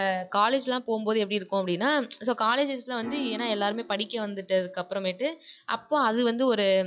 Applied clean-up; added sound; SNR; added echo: classical method log-MMSE.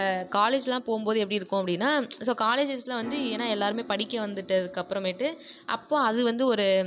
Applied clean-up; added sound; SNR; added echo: none; Piano; 18 dB; none.